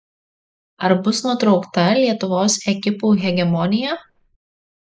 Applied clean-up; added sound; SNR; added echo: neural mask model Resemble Enhance denoiser.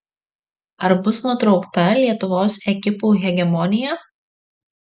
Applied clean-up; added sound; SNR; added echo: none; none; none; none.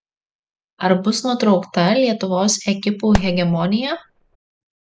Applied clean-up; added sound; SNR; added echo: none; Fireworks; 8 dB; none.